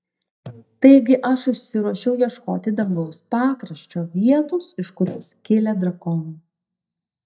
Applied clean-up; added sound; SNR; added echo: neural mask model DeepFilterNet 3.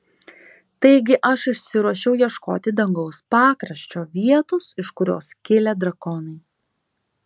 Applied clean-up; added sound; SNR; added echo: none; none; none; none.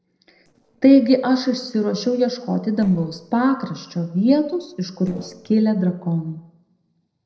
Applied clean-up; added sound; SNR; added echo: neural separator model SepFormer DNS4.